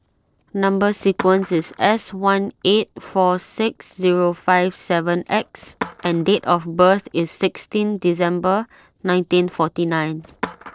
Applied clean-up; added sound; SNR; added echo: neural separator model SepFormer DNS4.